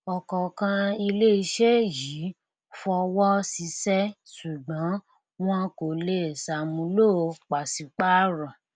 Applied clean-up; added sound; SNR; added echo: none; none; none; none.